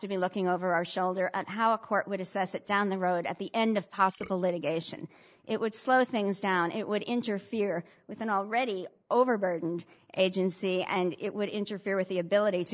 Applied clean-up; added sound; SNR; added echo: neural mask model Resemble Enhance denoiser.